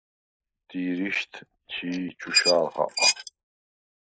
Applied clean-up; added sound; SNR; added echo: neural mask model Resemble Enhance denoiser.